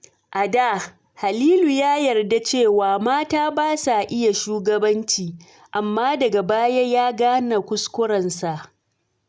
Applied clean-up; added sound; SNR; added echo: none; none; none; none.